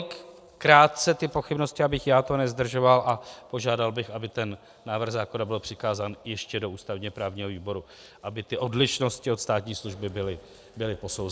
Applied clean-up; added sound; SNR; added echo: none; none; none; none.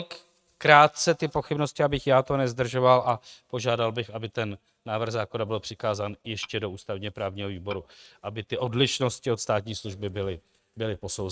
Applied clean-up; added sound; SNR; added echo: neural mask model RNNoise.